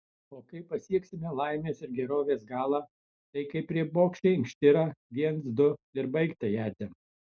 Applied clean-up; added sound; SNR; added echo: none; none; none; none.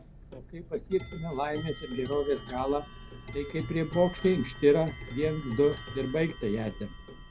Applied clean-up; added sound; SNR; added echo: none; Clock; 11 dB; none.